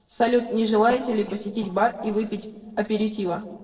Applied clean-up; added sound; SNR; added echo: neural separator model SepFormer DNS4.